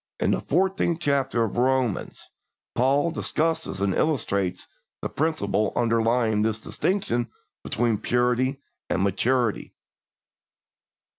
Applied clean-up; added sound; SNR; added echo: none; none; none; none.